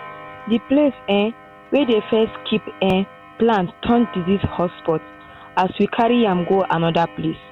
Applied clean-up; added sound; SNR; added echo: none; Clock; 18 dB; none.